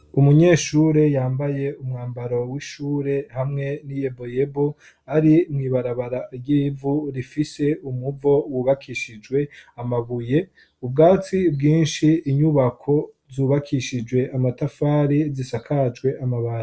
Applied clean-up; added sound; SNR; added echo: none; none; none; none.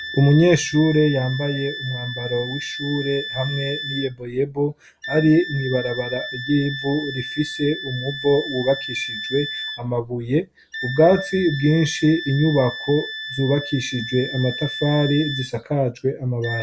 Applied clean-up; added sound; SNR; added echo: none; Wind instrument, woodwind instrument; 10 dB; none.